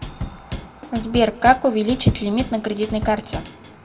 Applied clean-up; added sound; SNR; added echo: none; Drum / Drum kit; 11 dB; reverberation time 0.9 s.